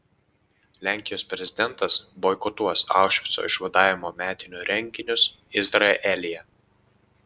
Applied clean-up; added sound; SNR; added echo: none; none; none; none.